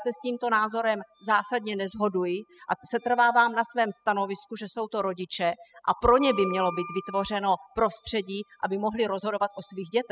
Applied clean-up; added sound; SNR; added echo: classical method spectral subtraction.